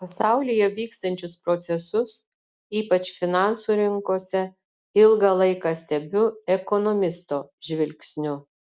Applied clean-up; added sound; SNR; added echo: none; none; none; none.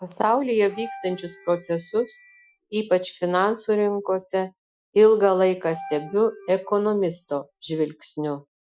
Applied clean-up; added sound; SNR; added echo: classical method Wiener filter.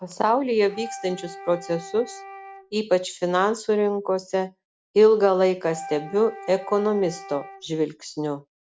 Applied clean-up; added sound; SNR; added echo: none; Wind instrument, woodwind instrument; 17 dB; none.